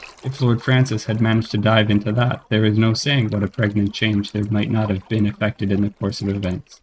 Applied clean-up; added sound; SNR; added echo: neural mask model RNNoise.